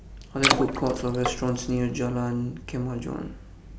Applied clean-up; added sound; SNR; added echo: none; Water / Splash, splatter; 0 dB; none.